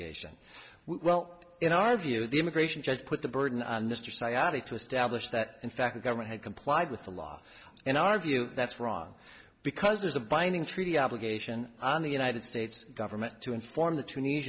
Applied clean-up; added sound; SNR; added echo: none; none; none; none.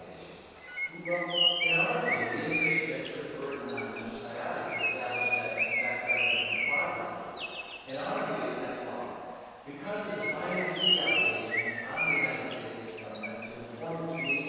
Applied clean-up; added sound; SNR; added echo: none; Bird; -3 dB; reverberation time 2.2 s.